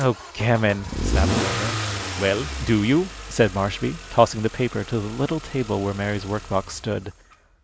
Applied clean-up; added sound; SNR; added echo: none; Engine starting / Accelerating, revving, vroom / Car; 6 dB; none.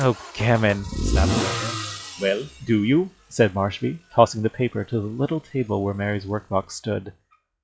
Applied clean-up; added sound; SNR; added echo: classical method log-MMSE.